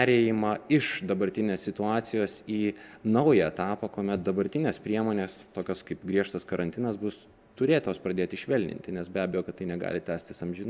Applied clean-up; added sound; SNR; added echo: none; none; none; none.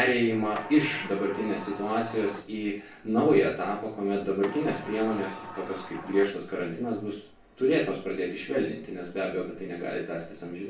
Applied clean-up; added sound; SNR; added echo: none; Sliding door; 14 dB; reverberation time 0.3 s.